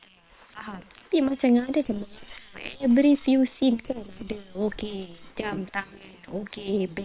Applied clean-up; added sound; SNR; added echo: neural separator model SepFormer WHAM!.